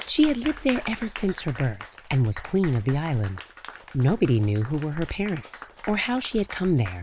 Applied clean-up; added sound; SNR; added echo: none; Applause + Tambourine; 16 dB; none.